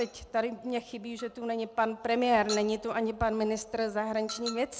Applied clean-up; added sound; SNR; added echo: none; Chink, clink; 17 dB; none.